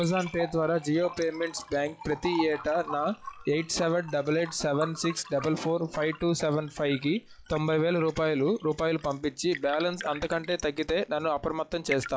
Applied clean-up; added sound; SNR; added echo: classical method log-MMSE.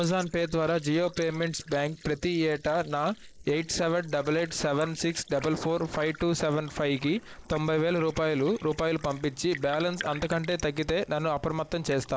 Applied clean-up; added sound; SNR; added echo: neural mask model Resemble Enhance denoiser.